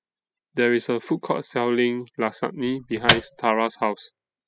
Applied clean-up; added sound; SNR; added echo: classical method spectral subtraction.